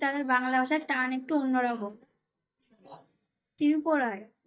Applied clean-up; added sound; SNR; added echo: neural mask model DeepFilterNet 3.